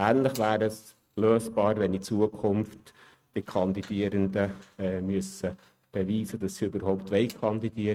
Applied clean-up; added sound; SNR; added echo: neural mask model RNNoise.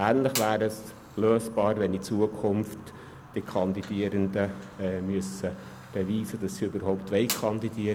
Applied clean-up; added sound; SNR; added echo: none; Fire; 15 dB; none.